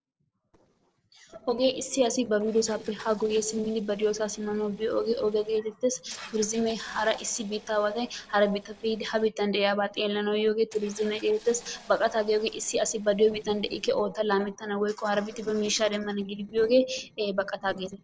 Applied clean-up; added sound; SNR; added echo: neural separator model SepFormer DNS4.